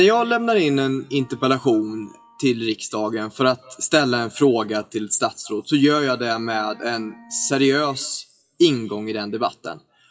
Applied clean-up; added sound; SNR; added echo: classical method WPE with log-MMSE.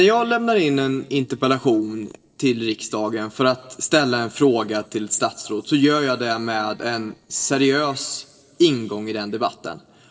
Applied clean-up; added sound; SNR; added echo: neural separator model SepFormer DNS4.